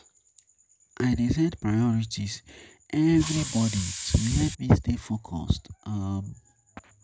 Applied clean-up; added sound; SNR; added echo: none; Hiss; 8 dB; none.